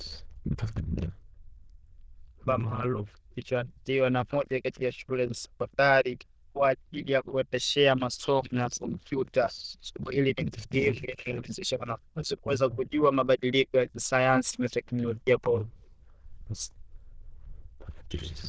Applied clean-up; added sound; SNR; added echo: neural diffusion model UNIVERSE++.